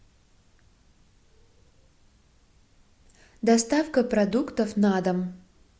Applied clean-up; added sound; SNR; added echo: none; none; none; none.